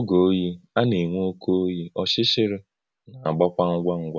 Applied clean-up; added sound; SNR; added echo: none; none; none; none.